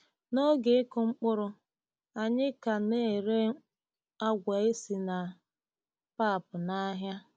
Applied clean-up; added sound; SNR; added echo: none; none; none; none.